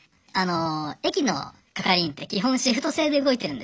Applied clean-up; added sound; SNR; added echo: none; none; none; none.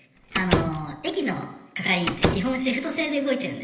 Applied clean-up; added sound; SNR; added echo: none; Slam; 2 dB; reverberation time 1.4 s.